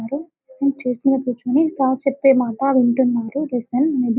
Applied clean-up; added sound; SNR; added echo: none; none; none; none.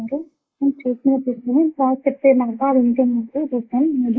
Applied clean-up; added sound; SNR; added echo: neural mask model Resemble Enhance denoiser.